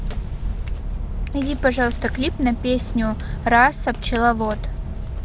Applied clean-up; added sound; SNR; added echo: none; Walk, footsteps + Scissors; 11 dB; none.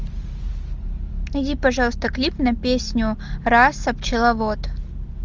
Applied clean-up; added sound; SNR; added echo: none; none; none; none.